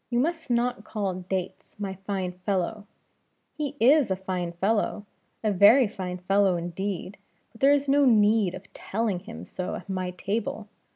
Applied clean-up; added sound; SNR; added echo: none; none; none; none.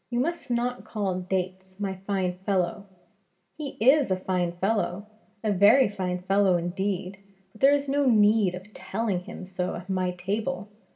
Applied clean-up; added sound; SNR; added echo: none; none; none; reverberation time 0.8 s.